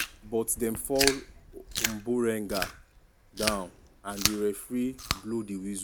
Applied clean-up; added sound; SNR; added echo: none; Chewing, mastication; 3 dB; none.